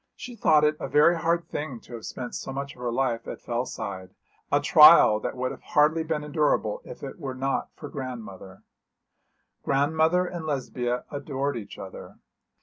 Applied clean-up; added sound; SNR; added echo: none; none; none; none.